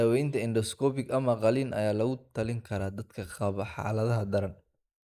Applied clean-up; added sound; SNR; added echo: neural mask model Resemble Enhance denoiser.